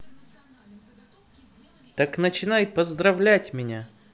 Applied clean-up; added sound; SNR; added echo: none; none; none; none.